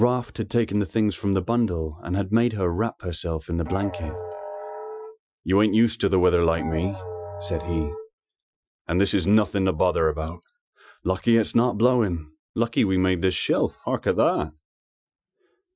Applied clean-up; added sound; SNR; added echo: classical method Wiener filter.